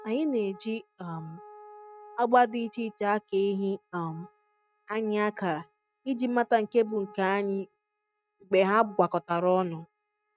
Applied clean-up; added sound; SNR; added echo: neural mask model RNNoise.